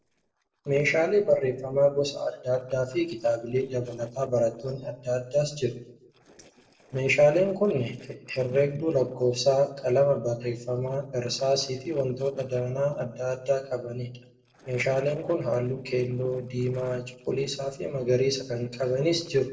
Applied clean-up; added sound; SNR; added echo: neural separator model SepFormer DNS4.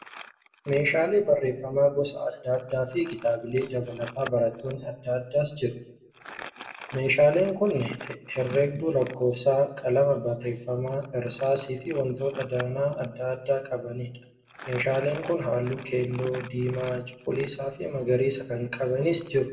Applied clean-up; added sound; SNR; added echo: none; Crumpling, crinkling; 19 dB; reverberation time 0.6 s.